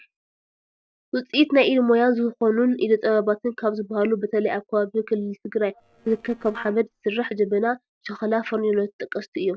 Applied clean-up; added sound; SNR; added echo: neural separator model SepFormer DNS4.